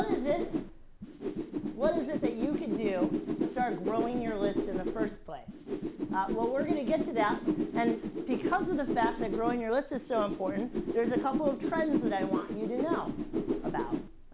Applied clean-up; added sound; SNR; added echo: none; Whoosh, swoosh, swish; 0 dB; none.